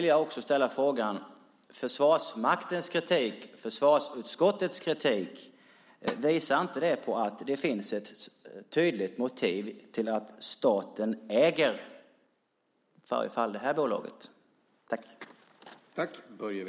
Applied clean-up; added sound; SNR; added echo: neural mask model Resemble Enhance denoiser.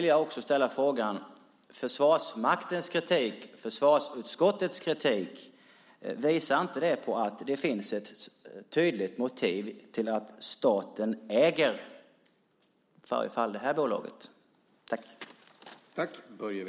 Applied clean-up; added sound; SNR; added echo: none; none; none; none.